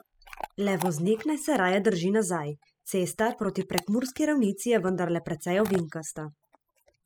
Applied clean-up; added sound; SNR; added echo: classical method spectral subtraction.